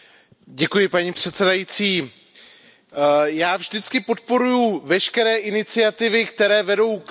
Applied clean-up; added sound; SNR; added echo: none; none; none; none.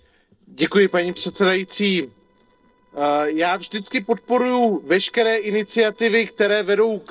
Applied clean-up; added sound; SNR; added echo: neural separator model SepFormer DNS4.